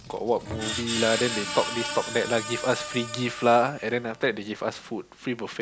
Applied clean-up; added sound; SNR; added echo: none; Screech; 8 dB; none.